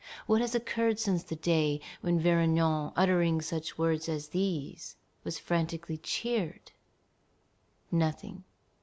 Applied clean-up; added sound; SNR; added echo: none; none; none; none.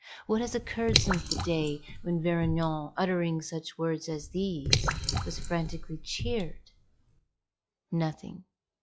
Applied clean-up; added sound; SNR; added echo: classical method log-MMSE.